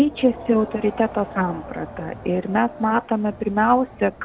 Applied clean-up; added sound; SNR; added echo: none; Crowd; 16 dB; none.